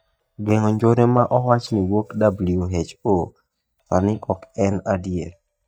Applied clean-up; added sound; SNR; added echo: neural mask model DeepFilterNet 3.